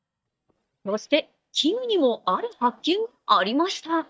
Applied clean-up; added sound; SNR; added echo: neural mask model DeepFilterNet 3.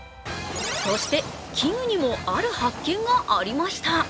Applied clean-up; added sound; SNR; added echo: none; none; none; none.